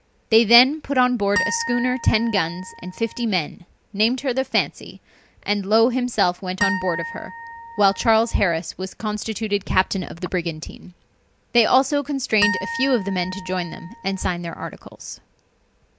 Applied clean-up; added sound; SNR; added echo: none; Harp; 7 dB; none.